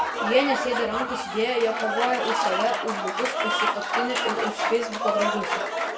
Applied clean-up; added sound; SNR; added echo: none; Applause / Crowd; -1 dB; reverberation time 0.8 s.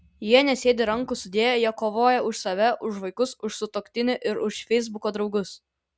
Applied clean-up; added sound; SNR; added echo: none; none; none; none.